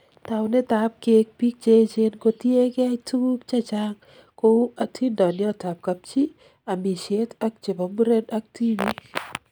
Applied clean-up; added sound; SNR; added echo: none; none; none; none.